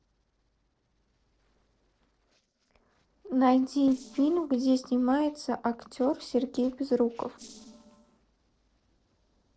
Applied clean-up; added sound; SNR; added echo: neural separator model SepFormer DNS4.